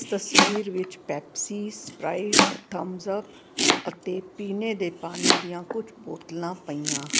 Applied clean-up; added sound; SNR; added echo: none; Domestic sounds, home sounds; -4 dB; none.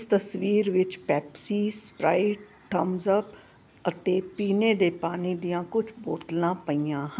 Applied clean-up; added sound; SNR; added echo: none; none; none; none.